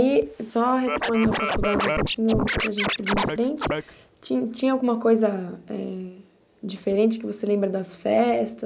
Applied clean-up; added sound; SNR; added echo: neural mask model Resemble Enhance denoiser.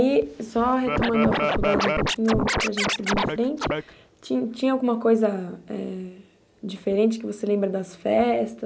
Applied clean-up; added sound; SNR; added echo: none; Scratching (performance technique); 0 dB; none.